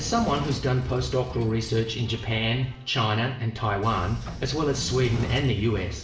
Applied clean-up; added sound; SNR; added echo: none; Sliding door / Train; 11 dB; reverberation time 0.7 s.